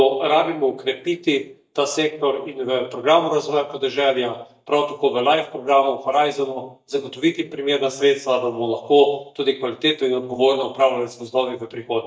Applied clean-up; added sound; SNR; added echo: neural mask model DeepFilterNet 3.